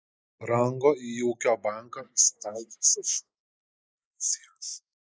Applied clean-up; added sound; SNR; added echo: neural mask model Resemble Enhance denoiser.